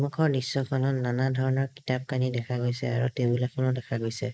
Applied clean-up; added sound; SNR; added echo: neural mask model Resemble Enhance denoiser.